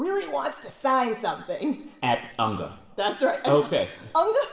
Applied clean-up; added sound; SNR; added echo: none; none; none; reverberation time 0.9 s.